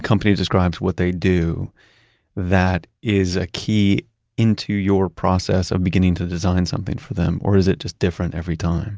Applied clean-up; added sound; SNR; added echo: none; none; none; none.